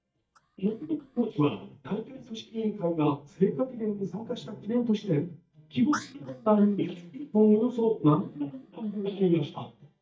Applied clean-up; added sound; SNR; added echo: neural mask model DeepFilterNet 3.